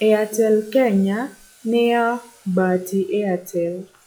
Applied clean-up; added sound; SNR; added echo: classical method log-MMSE.